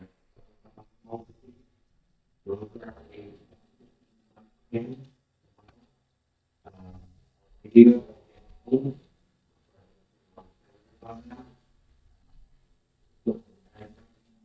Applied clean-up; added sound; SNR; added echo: neural mask model DeepFilterNet 3.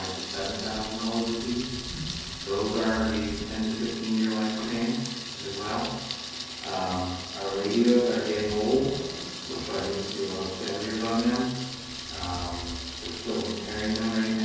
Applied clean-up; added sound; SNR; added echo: none; Thunder; 9 dB; reverberation time 1.3 s.